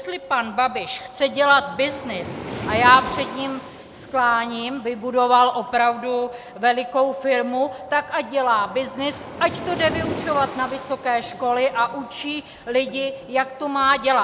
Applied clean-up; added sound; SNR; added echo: none; Waves, surf; 14 dB; none.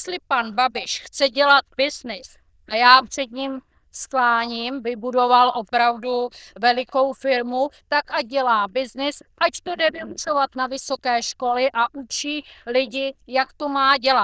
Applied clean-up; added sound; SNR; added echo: neural diffusion model UNIVERSE++.